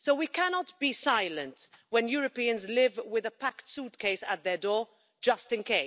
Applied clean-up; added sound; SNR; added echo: none; none; none; none.